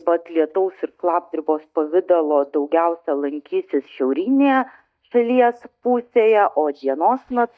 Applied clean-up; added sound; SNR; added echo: neural mask model DeepFilterNet 3.